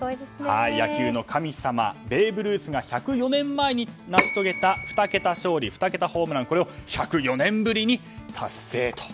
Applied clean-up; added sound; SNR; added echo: none; Bell / Telephone; 2 dB; none.